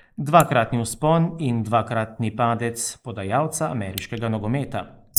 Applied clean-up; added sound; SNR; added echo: neural mask model Resemble Enhance denoiser.